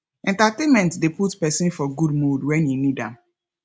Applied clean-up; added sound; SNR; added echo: none; none; none; none.